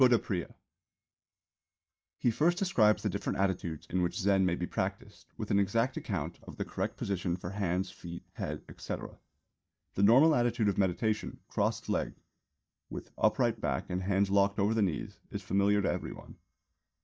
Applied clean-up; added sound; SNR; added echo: neural mask model DeepFilterNet 3.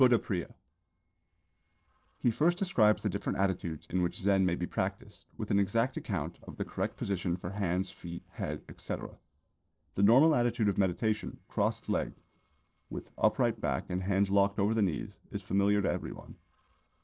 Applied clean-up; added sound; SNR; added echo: neural separator model SepFormer DNS4.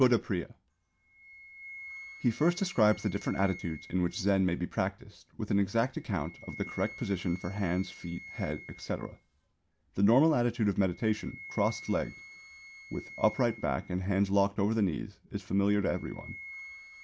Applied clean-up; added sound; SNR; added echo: none; Wind instrument, woodwind instrument; 19 dB; none.